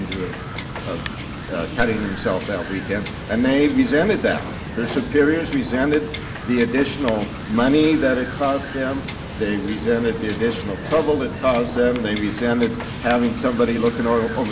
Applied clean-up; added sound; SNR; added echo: none; Wind / Boat, Water vehicle; 9 dB; reverberation time 0.5 s.